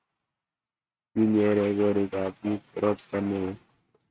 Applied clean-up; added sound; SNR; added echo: neural mask model RNNoise.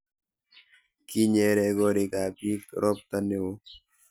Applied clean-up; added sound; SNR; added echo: none; none; none; none.